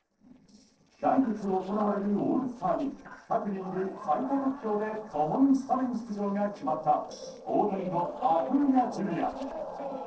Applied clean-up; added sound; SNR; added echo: neural separator model SepFormer DNS4.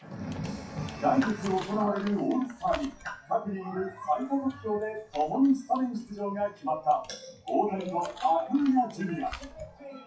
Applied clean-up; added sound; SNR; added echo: classical method WPE with log-MMSE.